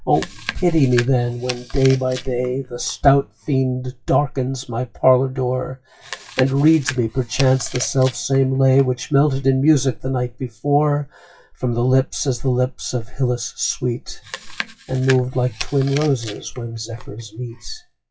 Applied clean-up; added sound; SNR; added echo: classical method WPE with log-MMSE.